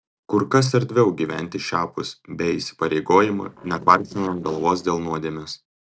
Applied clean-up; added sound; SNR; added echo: neural separator model SepFormer DNS4.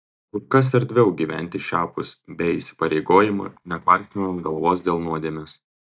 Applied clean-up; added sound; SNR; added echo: neural mask model DeepFilterNet 3.